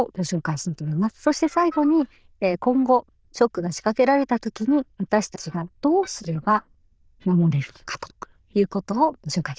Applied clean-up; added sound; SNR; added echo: neural diffusion model UNIVERSE++.